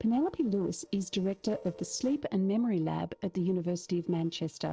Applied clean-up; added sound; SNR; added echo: neural separator model SepFormer DNS4.